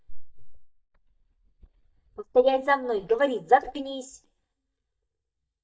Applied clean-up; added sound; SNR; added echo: neural mask model DeepFilterNet 3.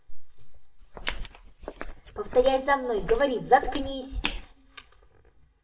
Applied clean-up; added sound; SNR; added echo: none; Walk, footsteps; 7 dB; reverberation time 0.8 s.